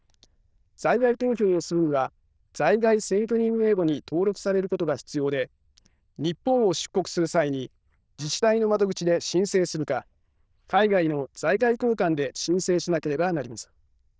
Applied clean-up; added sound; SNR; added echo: neural diffusion model UNIVERSE++.